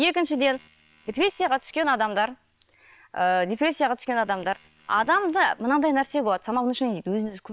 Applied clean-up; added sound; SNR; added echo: neural separator model SepFormer WHAM!.